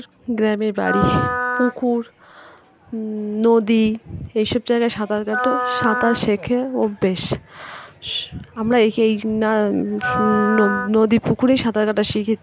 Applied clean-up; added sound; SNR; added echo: none; Wind instrument, woodwind instrument; 5 dB; none.